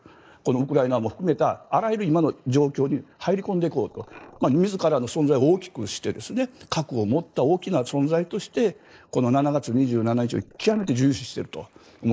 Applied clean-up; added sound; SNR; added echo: neural mask model Resemble Enhance denoiser.